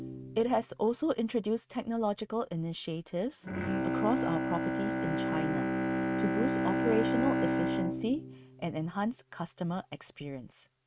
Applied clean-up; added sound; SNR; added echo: neural mask model RNNoise.